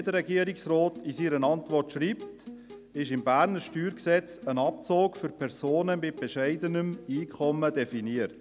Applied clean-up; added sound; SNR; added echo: none; Acoustic guitar; 18 dB; none.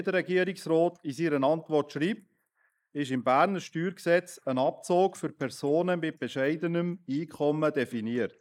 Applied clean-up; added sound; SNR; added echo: neural mask model Resemble Enhance denoiser.